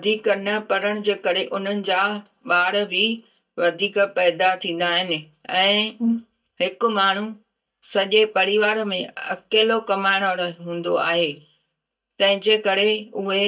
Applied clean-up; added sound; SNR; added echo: neural mask model DeepFilterNet 3.